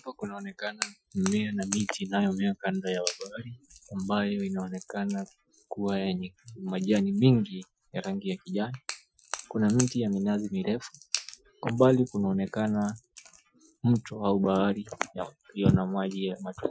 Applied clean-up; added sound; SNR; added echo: classical method Wiener filter.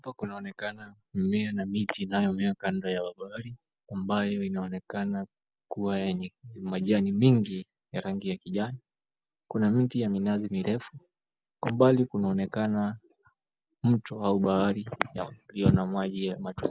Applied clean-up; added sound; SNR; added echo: none; none; none; none.